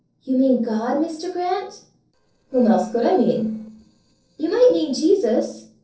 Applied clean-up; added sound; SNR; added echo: neural separator model SepFormer DNS4.